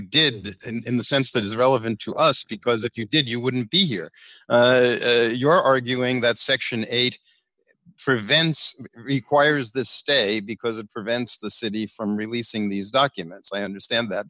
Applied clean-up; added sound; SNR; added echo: neural mask model Resemble Enhance denoiser.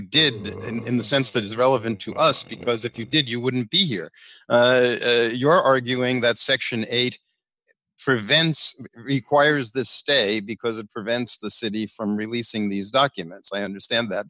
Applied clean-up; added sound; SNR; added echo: neural mask model DeepFilterNet 3.